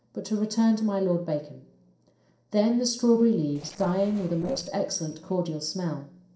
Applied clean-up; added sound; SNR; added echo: neural separator model SepFormer DNS4.